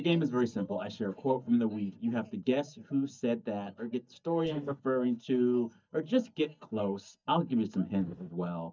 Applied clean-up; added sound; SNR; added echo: neural mask model DeepFilterNet 3.